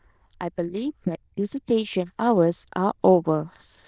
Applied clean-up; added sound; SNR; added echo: neural diffusion model UNIVERSE++.